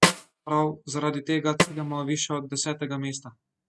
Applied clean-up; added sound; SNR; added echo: neural mask model RNNoise.